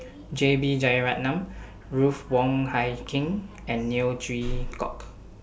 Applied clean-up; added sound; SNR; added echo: none; none; none; none.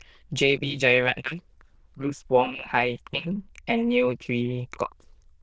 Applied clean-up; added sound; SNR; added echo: neural diffusion model UNIVERSE++.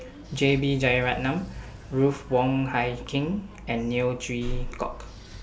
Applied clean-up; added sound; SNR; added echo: none; Engine / Car; 20 dB; none.